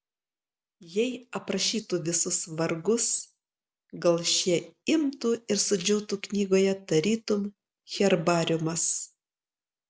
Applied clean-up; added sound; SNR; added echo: none; none; none; none.